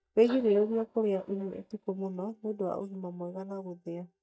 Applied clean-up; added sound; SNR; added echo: neural mask model DeepFilterNet 3.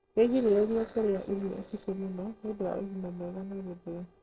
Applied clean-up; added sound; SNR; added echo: neural separator model SepFormer DNS4.